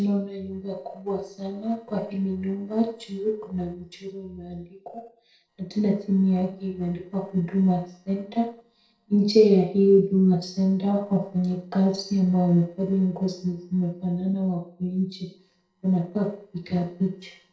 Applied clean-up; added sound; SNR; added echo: neural separator model SepFormer DNS4.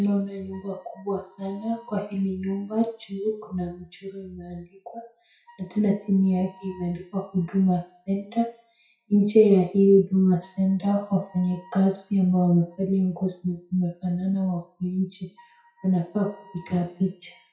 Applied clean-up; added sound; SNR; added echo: classical method WPE with log-MMSE.